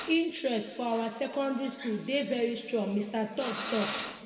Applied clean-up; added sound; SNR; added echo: none; Drill; 12 dB; reverberation time 2.1 s.